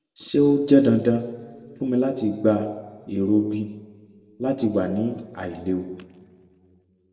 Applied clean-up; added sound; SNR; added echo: none; none; none; reverberation time 1.2 s.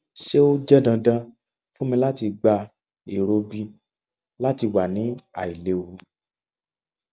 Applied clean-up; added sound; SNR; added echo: none; none; none; none.